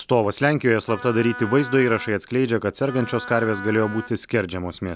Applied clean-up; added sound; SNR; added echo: none; Wind instrument, woodwind instrument; 14 dB; none.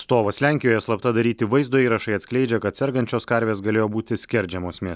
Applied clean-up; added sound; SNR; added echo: none; none; none; none.